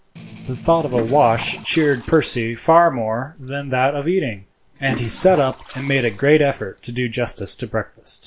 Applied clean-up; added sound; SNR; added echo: none; Strum + Toilet flush; 17 dB; none.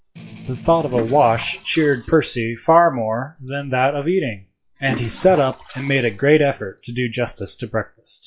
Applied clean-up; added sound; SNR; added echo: classical method log-MMSE.